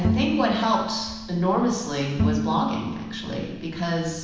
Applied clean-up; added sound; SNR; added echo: none; Bowed string instrument; 3 dB; reverberation time 1.1 s.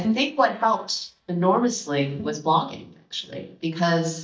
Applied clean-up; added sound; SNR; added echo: neural mask model DeepFilterNet 3.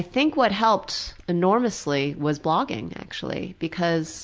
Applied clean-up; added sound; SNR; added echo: none; none; none; none.